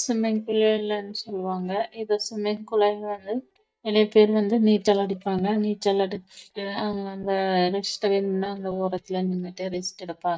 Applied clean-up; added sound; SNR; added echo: neural mask model DeepFilterNet 3.